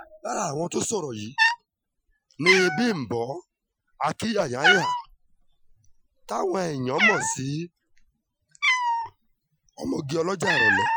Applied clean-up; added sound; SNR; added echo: classical method Wiener filter.